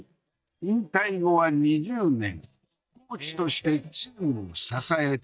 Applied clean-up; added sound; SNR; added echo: neural mask model DeepFilterNet 3.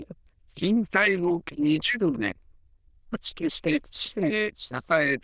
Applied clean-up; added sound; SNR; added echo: neural diffusion model UNIVERSE++.